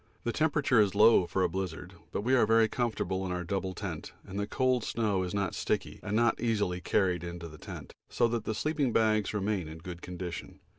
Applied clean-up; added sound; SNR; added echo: none; none; none; none.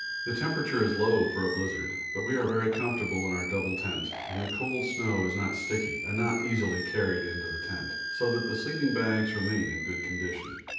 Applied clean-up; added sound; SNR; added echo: none; Animal; 5 dB; reverberation time 0.9 s.